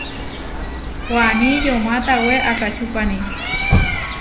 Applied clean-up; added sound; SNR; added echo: none; Chirp, tweet + Bird; 1 dB; none.